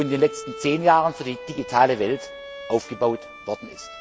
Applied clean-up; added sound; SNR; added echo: none; Bowed string instrument; 15 dB; none.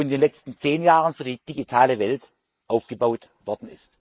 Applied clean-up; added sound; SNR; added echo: neural mask model Resemble Enhance denoiser.